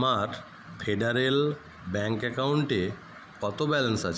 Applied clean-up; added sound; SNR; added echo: none; none; none; none.